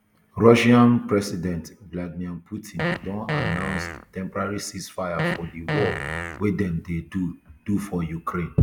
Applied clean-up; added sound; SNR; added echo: none; Fart; 5 dB; none.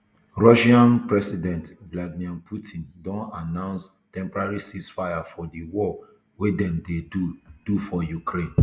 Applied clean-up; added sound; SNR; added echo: none; none; none; none.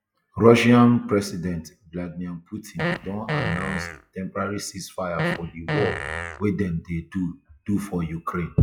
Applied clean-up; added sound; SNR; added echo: classical method log-MMSE.